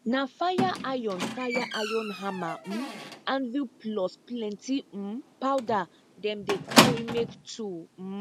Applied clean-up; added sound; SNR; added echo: none; Squeak; 1 dB; none.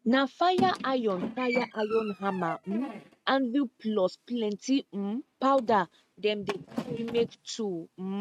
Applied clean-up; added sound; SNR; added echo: neural mask model RNNoise.